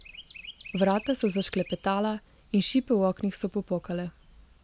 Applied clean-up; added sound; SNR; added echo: none; Chirp, tweet; 20 dB; none.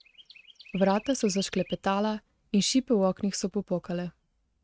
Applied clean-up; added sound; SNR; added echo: neural mask model RNNoise.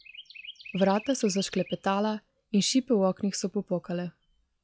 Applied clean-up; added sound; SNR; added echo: classical method log-MMSE.